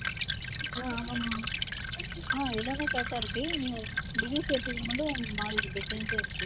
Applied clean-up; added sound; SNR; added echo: none; Stream / Trickle, dribble; -4 dB; none.